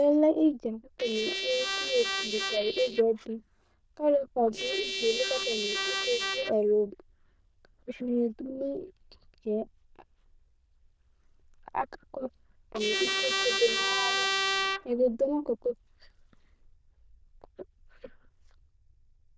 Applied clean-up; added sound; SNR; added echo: neural diffusion model UNIVERSE++.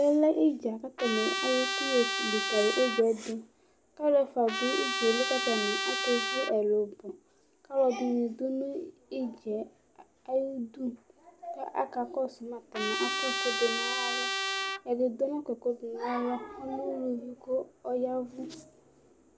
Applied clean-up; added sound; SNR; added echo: none; Trumpet; 1 dB; none.